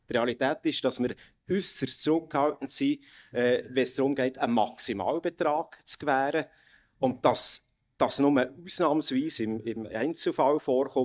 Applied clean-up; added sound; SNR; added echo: neural mask model DeepFilterNet 3.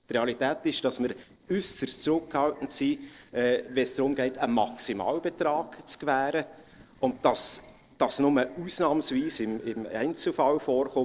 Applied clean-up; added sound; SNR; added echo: neural separator model SepFormer DNS4.